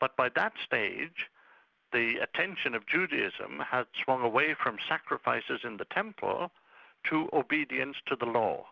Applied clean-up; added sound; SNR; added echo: none; none; none; none.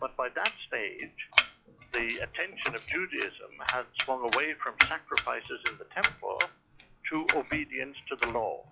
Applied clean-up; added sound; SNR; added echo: classical method log-MMSE.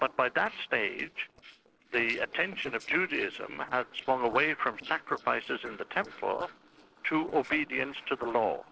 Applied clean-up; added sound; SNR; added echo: neural separator model SepFormer DNS4.